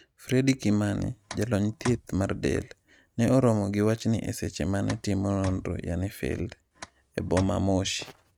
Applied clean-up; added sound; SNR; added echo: neural mask model RNNoise.